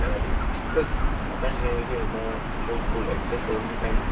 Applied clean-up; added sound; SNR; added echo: none; Gull, seagull / Ocean; -5 dB; reverberation time 0.2 s.